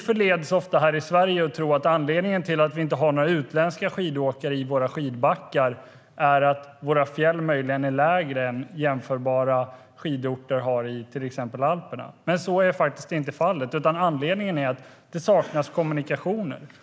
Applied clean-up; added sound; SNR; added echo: none; none; none; none.